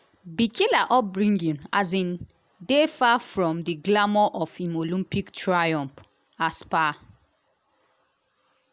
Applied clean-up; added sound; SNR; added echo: none; none; none; none.